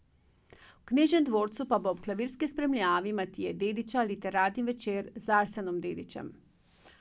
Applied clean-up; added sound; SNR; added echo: none; none; none; none.